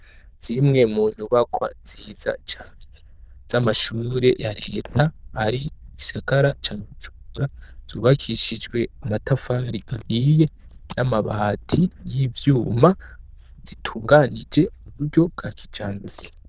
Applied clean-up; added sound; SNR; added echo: neural diffusion model UNIVERSE++.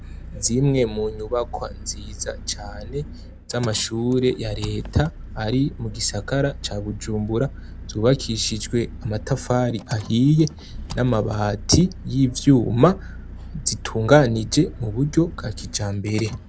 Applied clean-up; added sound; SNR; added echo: none; Engine; 13 dB; none.